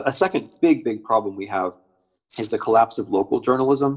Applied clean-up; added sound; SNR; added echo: neural separator model SepFormer DNS4.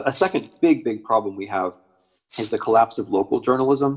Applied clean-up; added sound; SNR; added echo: none; Rattle (instrument); 14 dB; reverberation time 0.3 s.